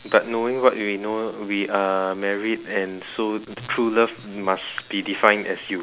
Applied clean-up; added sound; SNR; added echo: none; none; none; none.